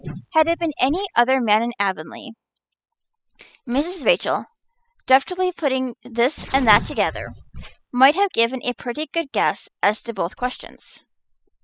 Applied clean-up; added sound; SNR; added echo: classical method spectral subtraction.